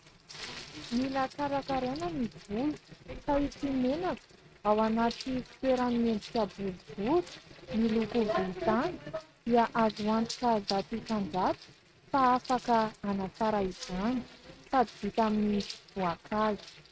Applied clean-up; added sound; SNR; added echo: neural mask model RNNoise.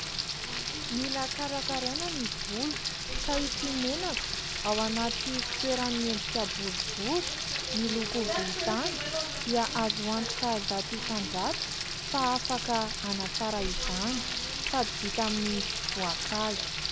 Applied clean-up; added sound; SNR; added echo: none; Frying (food); -1 dB; none.